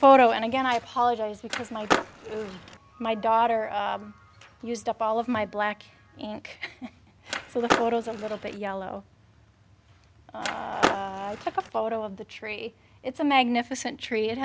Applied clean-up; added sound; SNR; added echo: none; Skateboard; 3 dB; none.